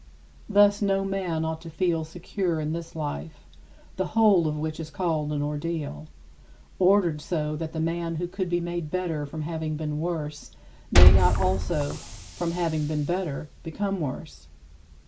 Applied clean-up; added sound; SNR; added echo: none; Liquid; -4 dB; none.